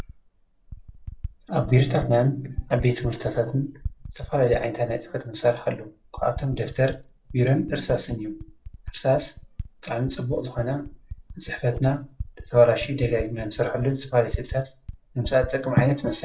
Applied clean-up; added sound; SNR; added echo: none; Typing; 15 dB; reverberation time 0.2 s.